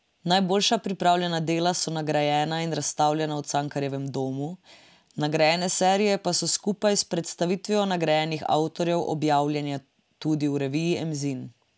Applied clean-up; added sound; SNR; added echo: none; none; none; none.